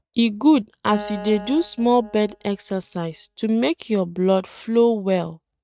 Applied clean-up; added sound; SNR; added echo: neural mask model RNNoise.